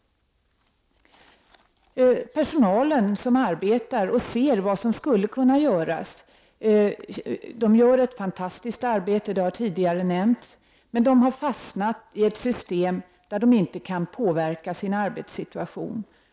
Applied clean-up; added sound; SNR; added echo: none; none; none; none.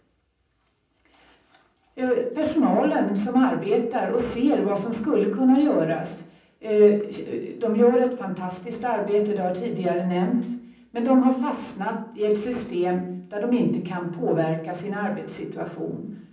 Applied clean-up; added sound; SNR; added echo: none; none; none; reverberation time 0.6 s.